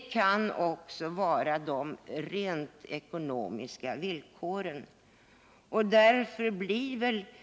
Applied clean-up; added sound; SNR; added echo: none; none; none; none.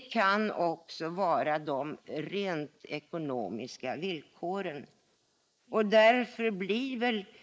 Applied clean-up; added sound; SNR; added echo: neural mask model Resemble Enhance denoiser.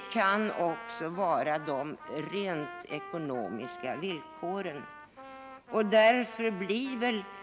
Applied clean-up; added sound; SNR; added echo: none; Trumpet; 15 dB; none.